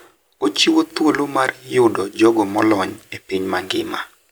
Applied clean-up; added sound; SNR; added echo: none; none; none; none.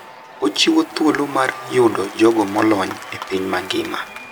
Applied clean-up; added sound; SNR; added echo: none; Applause / Crowd / Cheering; 15 dB; none.